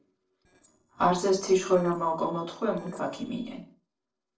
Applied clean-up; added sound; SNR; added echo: neural separator model SepFormer DNS4.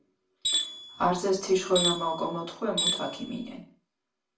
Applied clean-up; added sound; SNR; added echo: none; Tools; 1 dB; reverberation time 0.3 s.